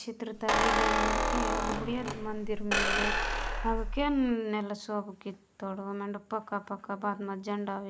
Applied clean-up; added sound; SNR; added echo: none; Squeak; -4 dB; none.